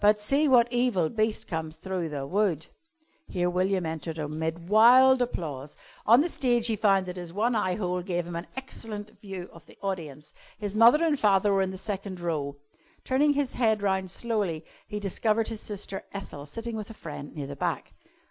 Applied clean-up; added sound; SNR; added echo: none; none; none; none.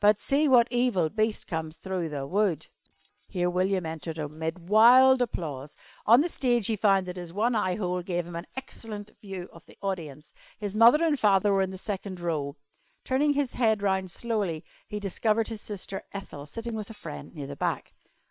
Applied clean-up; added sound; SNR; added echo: neural separator model SepFormer WHAM!.